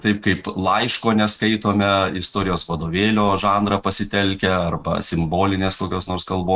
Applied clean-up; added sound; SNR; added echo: neural mask model RNNoise.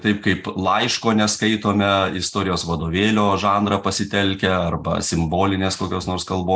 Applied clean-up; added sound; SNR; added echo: none; none; none; none.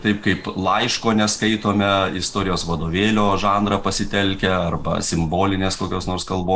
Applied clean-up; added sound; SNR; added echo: none; Bird vocalization, bird call, bird song; 14 dB; none.